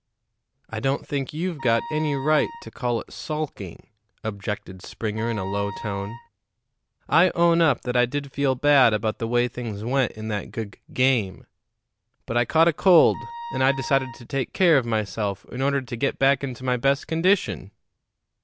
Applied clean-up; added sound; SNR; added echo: none; Wind instrument, woodwind instrument; 11 dB; none.